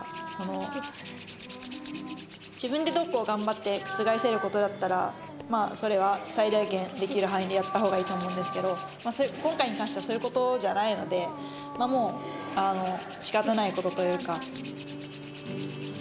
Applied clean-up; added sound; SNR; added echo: none; Hands; 17 dB; none.